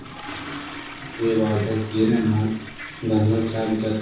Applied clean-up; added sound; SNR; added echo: none; Toilet flush; 14 dB; reverberation time 0.6 s.